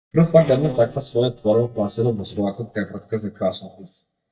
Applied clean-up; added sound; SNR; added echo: neural mask model DeepFilterNet 3.